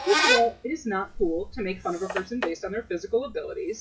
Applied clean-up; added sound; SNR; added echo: classical method WPE with log-MMSE.